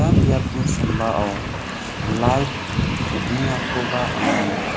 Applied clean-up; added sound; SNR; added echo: none; Train; -4 dB; none.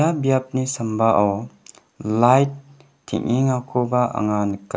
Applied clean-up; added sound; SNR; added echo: none; none; none; none.